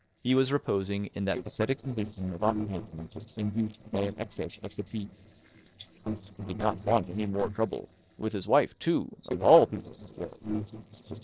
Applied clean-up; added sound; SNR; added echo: neural separator model SepFormer DNS4.